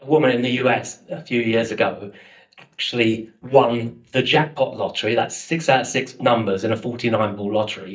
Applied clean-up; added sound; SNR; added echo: neural mask model DeepFilterNet 3.